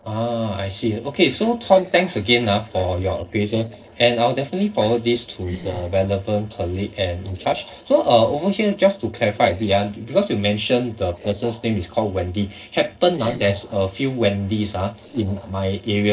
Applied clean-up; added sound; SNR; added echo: neural separator model SepFormer DNS4.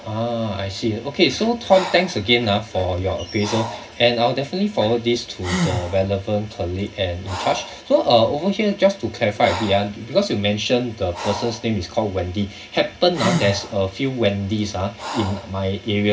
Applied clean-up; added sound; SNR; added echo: none; Breathing; 12 dB; reverberation time 0.4 s.